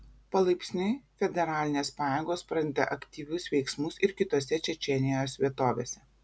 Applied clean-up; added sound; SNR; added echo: none; none; none; none.